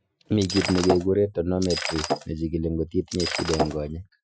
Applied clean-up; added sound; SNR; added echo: classical method Wiener filter.